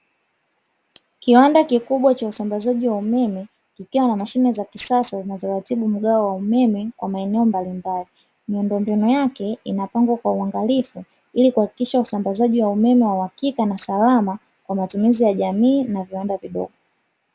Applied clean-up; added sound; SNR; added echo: none; none; none; none.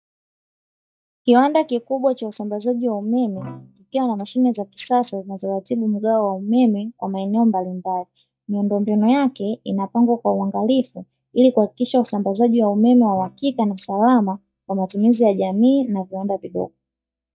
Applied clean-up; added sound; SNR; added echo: neural mask model DeepFilterNet 3.